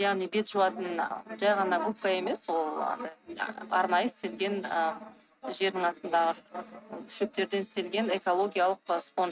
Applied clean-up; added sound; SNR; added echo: neural mask model RNNoise.